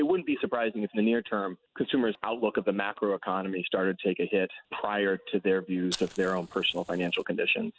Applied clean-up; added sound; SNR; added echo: none; Fire; 14 dB; none.